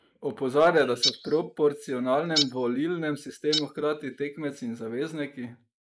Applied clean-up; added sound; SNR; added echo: neural mask model Resemble Enhance denoiser.